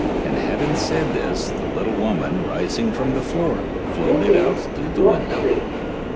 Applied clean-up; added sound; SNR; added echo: none; Subway, metro, underground; -3 dB; none.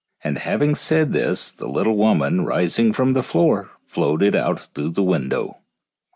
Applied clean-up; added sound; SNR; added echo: none; none; none; none.